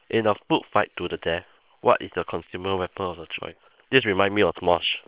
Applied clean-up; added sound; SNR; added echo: neural separator model SepFormer WHAM!.